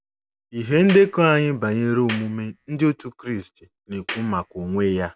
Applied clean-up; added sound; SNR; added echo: none; Clapping; 16 dB; none.